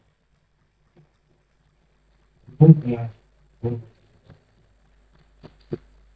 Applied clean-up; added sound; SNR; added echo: neural mask model DeepFilterNet 3.